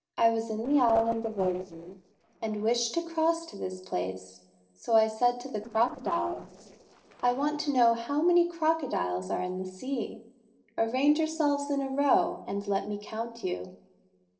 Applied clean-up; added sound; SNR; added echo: neural separator model SepFormer DNS4.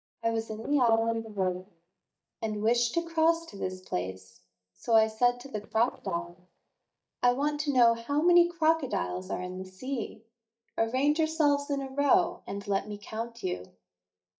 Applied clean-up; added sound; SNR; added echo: neural mask model DeepFilterNet 3.